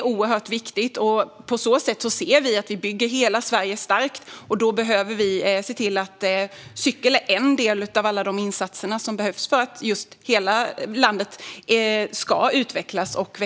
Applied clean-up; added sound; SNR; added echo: none; none; none; none.